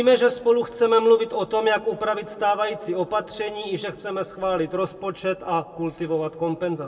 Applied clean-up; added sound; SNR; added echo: none; none; none; reverberation time 1.8 s.